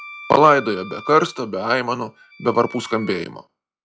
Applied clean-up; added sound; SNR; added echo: classical method log-MMSE.